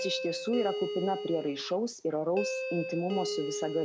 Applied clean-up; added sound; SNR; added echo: none; Doorbell; 5 dB; none.